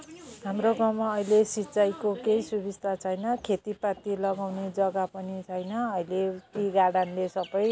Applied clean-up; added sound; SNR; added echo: none; none; none; none.